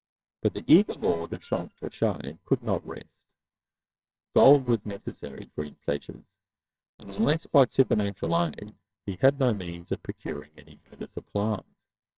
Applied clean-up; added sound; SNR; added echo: neural separator model SepFormer WHAMR!.